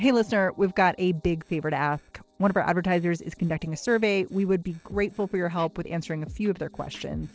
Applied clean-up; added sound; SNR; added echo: neural separator model SepFormer DNS4.